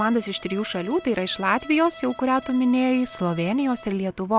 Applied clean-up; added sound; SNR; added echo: none; Bowed string instrument; 19 dB; none.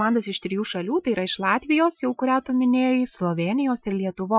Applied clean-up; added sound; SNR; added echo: classical method Wiener filter.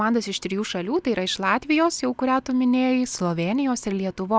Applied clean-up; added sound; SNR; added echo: none; none; none; none.